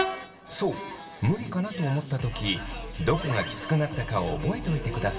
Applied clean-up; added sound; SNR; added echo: none; Train; 12 dB; reverberation time 2.0 s.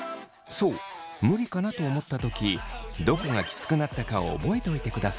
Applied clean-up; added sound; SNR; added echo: none; none; none; none.